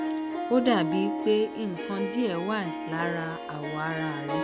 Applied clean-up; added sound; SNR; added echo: none; Harp; 3 dB; none.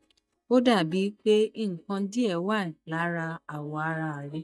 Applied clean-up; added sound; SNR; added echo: neural mask model DeepFilterNet 3.